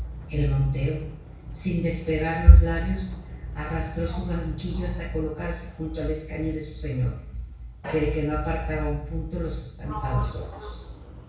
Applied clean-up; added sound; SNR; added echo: none; Sliding door; 20 dB; reverberation time 0.6 s.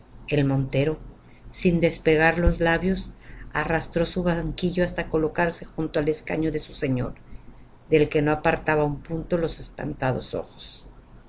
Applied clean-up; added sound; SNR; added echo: none; none; none; none.